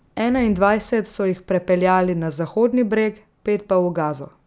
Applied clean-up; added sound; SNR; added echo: none; none; none; none.